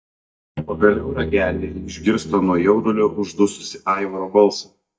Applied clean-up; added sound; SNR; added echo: neural mask model DeepFilterNet 3.